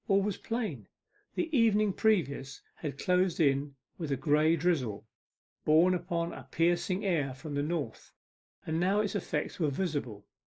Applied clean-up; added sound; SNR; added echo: neural mask model Resemble Enhance denoiser.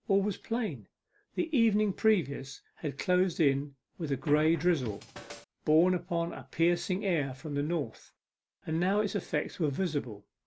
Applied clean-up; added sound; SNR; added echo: none; Scratching (performance technique); 14 dB; none.